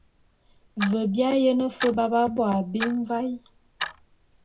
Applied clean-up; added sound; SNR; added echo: none; Clock; 12 dB; reverberation time 0.2 s.